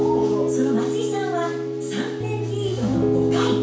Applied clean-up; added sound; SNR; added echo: none; Piano; -5 dB; reverberation time 0.7 s.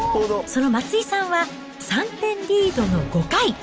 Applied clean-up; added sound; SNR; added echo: none; none; none; none.